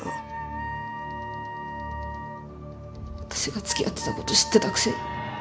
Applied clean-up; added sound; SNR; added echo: none; Wind instrument, woodwind instrument; 7 dB; none.